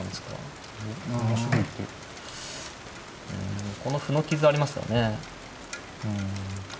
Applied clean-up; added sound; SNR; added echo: none; Rain; 13 dB; none.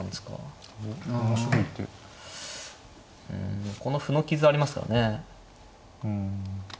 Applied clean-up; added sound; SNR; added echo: none; none; none; none.